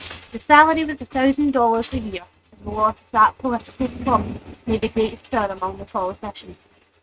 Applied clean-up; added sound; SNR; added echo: neural mask model RNNoise.